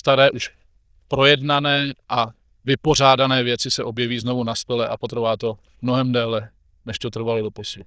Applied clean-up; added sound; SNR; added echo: neural diffusion model UNIVERSE++.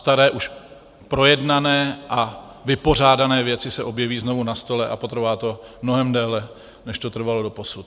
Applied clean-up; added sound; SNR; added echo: none; none; none; none.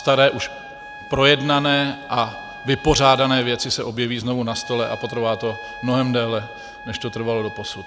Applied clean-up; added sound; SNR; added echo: none; Trumpet; 16 dB; none.